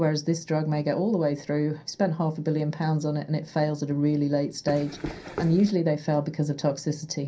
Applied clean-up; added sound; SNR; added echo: none; Run; 10 dB; reverberation time 0.3 s.